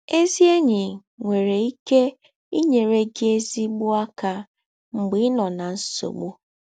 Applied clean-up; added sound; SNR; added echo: none; none; none; none.